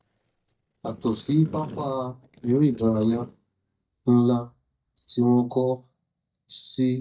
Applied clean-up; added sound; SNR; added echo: neural mask model DeepFilterNet 3.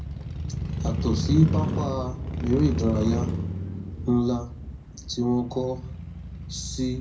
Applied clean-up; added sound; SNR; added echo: none; Motorcycle / Crow; 2 dB; reverberation time 0.4 s.